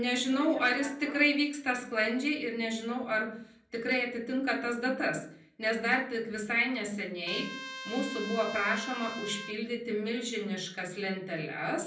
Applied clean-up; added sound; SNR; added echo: none; Trumpet; 10 dB; reverberation time 0.6 s.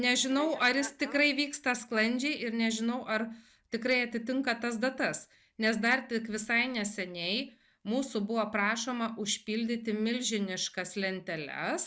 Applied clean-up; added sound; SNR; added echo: none; none; none; none.